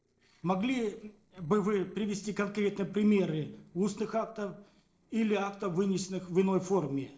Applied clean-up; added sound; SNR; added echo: neural separator model SepFormer DNS4.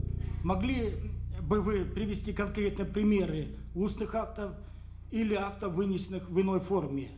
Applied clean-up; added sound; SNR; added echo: none; Bass guitar; 7 dB; reverberation time 0.4 s.